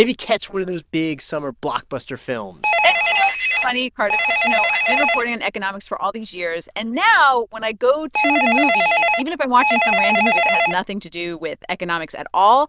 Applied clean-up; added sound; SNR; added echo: neural diffusion model UNIVERSE++.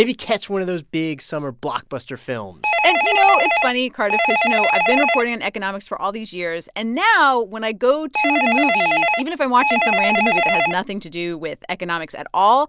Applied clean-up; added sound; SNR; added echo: none; Telephone; 1 dB; none.